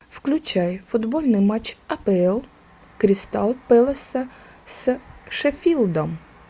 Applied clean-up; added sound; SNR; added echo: none; none; none; none.